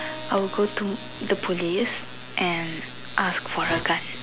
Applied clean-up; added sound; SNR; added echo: none; Keyboard (musical); 18 dB; none.